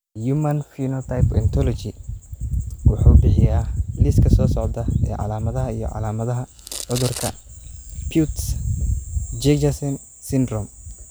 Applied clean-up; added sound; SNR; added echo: none; Domestic sounds, home sounds; 16 dB; none.